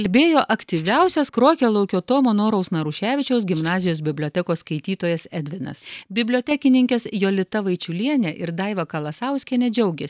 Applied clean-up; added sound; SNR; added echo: neural mask model Resemble Enhance denoiser.